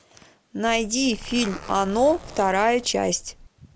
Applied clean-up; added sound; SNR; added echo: none; Zipper (clothing); 16 dB; none.